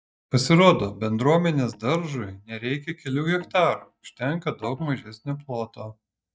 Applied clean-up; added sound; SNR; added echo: neural mask model DeepFilterNet 3.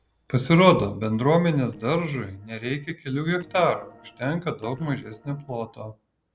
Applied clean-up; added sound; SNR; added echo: neural separator model SepFormer DNS4.